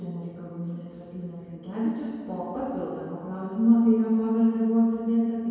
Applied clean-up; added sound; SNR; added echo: none; none; none; reverberation time 2.2 s.